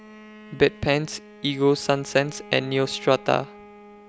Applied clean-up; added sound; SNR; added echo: none; Bowed string instrument; 20 dB; none.